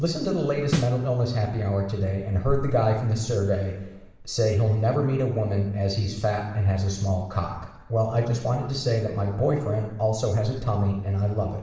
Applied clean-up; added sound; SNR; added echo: none; Snare drum; 7 dB; reverberation time 0.9 s.